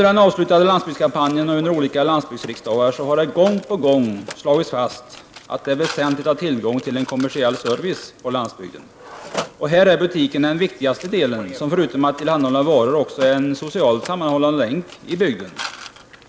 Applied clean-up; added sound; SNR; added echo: none; Mechanisms; 18 dB; none.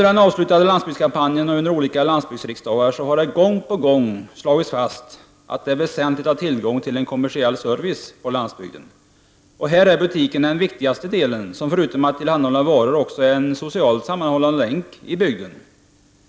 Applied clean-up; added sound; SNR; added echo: none; none; none; none.